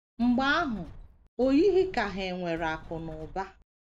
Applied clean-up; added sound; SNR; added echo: none; Sliding door; 17 dB; none.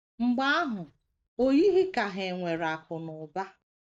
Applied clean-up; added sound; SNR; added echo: neural mask model DeepFilterNet 3.